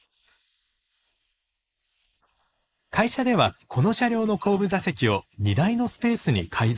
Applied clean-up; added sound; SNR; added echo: neural mask model Resemble Enhance denoiser.